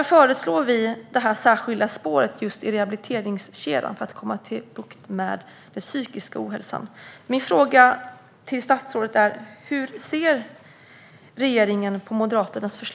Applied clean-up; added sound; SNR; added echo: none; none; none; none.